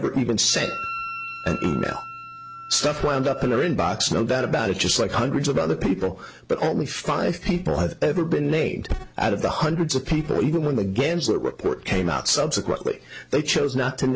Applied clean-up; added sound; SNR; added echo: none; Wind instrument, woodwind instrument; 12 dB; none.